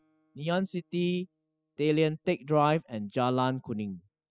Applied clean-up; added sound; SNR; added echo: classical method spectral subtraction.